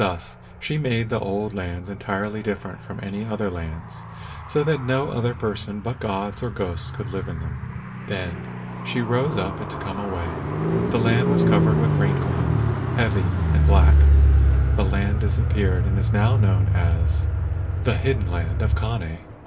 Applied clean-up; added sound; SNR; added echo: none; Car; -5 dB; reverberation time 0.2 s.